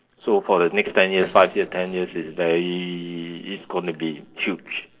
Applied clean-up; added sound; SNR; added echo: neural separator model SepFormer DNS4.